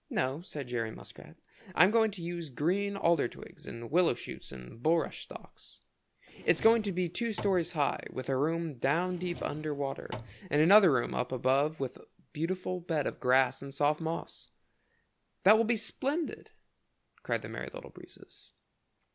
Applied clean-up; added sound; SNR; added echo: none; Drawer open or close; 15 dB; none.